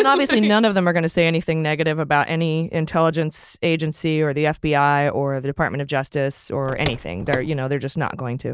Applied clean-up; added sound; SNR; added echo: none; Car; 10 dB; none.